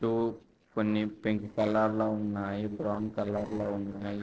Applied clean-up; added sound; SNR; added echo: neural separator model SepFormer DNS4.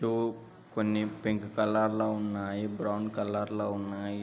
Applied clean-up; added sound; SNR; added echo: none; none; none; none.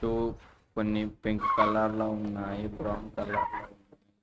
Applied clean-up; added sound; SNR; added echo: neural mask model RNNoise.